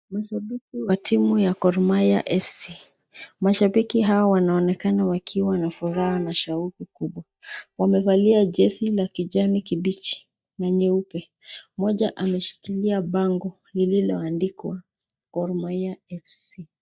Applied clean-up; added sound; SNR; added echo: neural mask model DeepFilterNet 3.